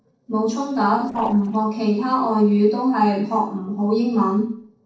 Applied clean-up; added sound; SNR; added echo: neural separator model SepFormer DNS4.